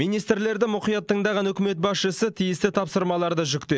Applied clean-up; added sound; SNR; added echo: none; none; none; none.